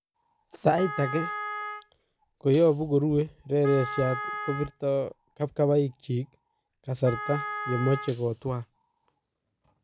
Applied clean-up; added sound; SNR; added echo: none; Wind instrument, woodwind instrument + Tambourine; 8 dB; none.